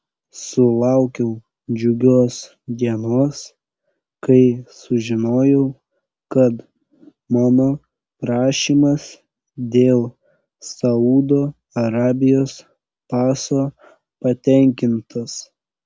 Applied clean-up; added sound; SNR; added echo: none; none; none; none.